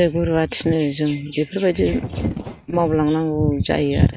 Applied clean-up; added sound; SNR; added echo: neural mask model RNNoise.